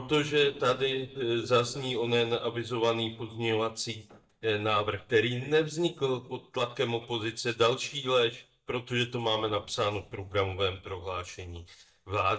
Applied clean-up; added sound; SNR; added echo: neural mask model DeepFilterNet 3.